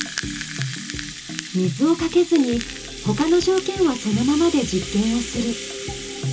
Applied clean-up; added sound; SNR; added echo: none; Rattle (instrument); 11 dB; reverberation time 0.2 s.